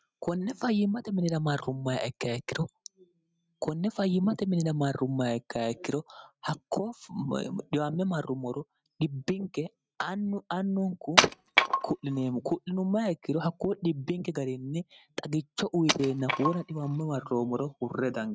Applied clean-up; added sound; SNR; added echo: neural mask model RNNoise.